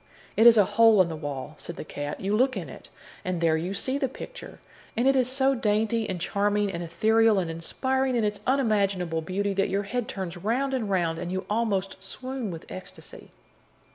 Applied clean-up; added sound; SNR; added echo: none; none; none; none.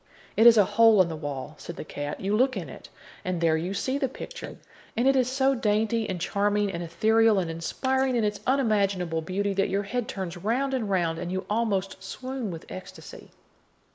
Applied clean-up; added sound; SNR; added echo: neural mask model Resemble Enhance denoiser.